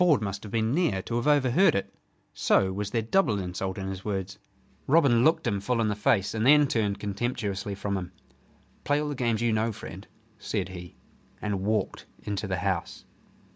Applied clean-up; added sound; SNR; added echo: none; none; none; none.